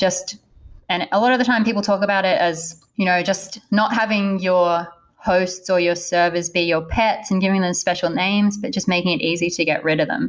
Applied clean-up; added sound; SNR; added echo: none; none; none; none.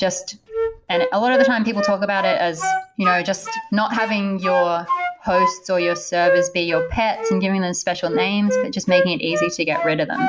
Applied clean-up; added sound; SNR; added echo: none; Wind instrument, woodwind instrument; 2 dB; none.